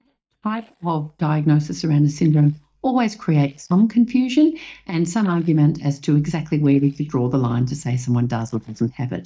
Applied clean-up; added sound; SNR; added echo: neural mask model DeepFilterNet 3.